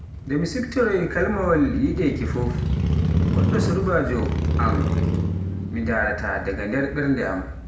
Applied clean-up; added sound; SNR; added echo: none; Motorcycle; 0 dB; reverberation time 0.7 s.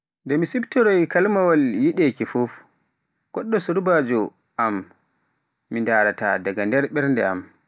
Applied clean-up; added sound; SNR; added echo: none; none; none; none.